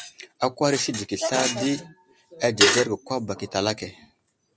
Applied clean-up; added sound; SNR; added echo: none; none; none; none.